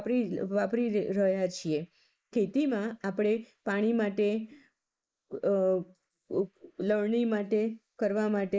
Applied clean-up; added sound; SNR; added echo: neural mask model Resemble Enhance denoiser.